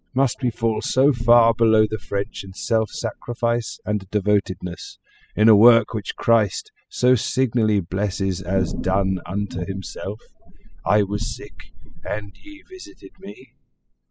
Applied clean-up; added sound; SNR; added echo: classical method spectral subtraction.